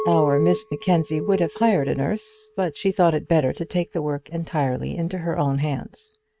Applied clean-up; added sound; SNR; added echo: neural mask model RNNoise.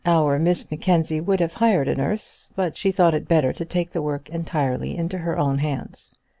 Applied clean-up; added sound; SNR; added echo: none; none; none; none.